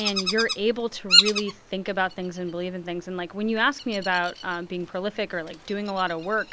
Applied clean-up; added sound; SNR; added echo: none; Bird vocalization, bird call, bird song; 2 dB; none.